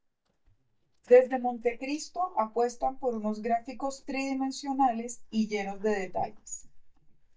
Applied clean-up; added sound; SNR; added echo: neural mask model DeepFilterNet 3.